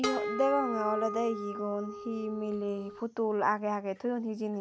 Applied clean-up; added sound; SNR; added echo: none; Harp; 5 dB; none.